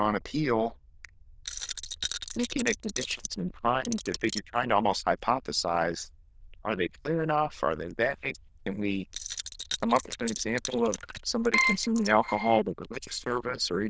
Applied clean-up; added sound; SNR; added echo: neural diffusion model UNIVERSE++.